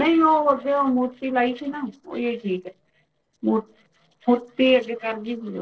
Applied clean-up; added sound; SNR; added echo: neural separator model SepFormer DNS4.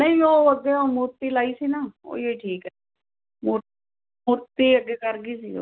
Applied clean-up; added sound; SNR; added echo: none; none; none; none.